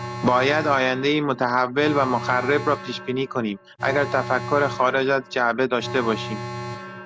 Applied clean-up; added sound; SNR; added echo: none; Alarm; 11 dB; none.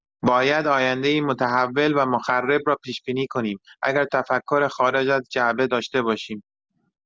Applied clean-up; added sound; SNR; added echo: none; none; none; none.